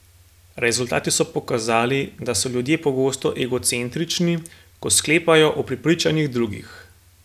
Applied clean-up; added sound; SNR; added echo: none; none; none; none.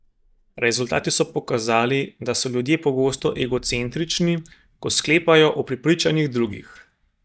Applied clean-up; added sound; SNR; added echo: neural mask model DeepFilterNet 3.